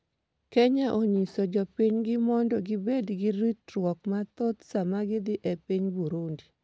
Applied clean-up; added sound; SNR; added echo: none; none; none; none.